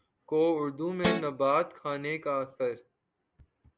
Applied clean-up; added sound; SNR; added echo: none; Guitar; -1 dB; none.